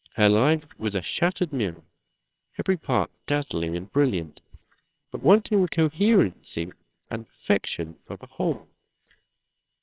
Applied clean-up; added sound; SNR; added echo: neural separator model SepFormer WHAMR!.